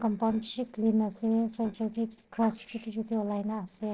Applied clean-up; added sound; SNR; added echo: neural separator model SepFormer DNS4.